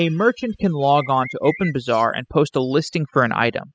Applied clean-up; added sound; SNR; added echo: classical method spectral subtraction.